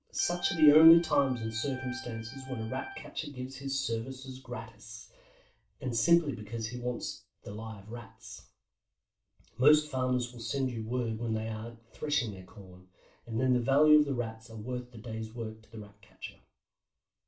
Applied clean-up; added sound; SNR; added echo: none; Organ; 15 dB; reverberation time 0.2 s.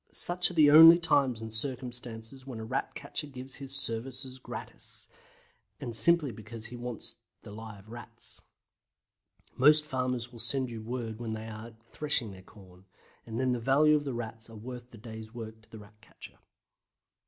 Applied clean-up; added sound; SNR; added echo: none; none; none; none.